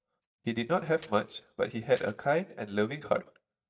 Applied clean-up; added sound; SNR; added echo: neural mask model DeepFilterNet 3.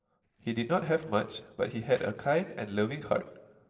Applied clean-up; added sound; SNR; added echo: neural separator model SepFormer DNS4.